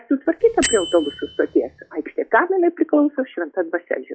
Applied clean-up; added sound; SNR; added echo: classical method log-MMSE.